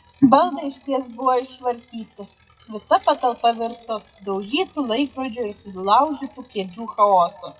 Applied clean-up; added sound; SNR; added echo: classical method WPE with log-MMSE.